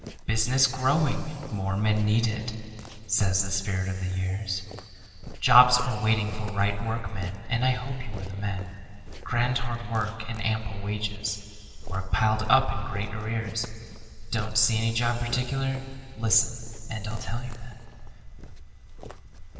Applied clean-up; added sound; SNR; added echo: none; Walk, footsteps; 19 dB; reverberation time 2.9 s.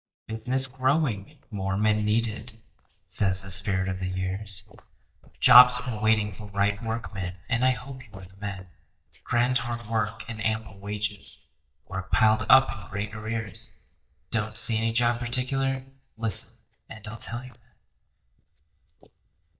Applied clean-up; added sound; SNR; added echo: neural mask model DeepFilterNet 3.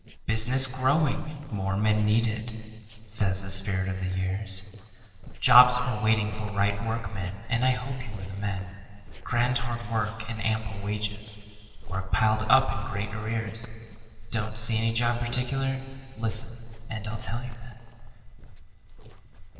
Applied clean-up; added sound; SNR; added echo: neural separator model SepFormer DNS4.